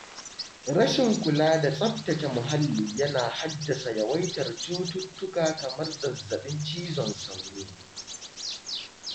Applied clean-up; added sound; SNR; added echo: none; Bird vocalization, bird call, bird song; 11 dB; none.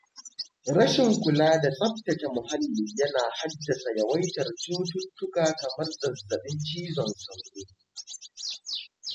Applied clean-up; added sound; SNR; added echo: classical method spectral subtraction.